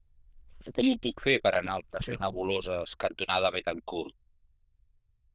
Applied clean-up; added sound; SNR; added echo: neural diffusion model UNIVERSE++.